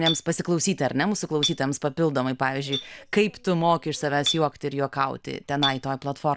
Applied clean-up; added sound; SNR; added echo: none; Chink, clink; 10 dB; none.